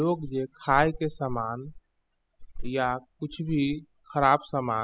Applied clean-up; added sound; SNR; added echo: classical method spectral subtraction.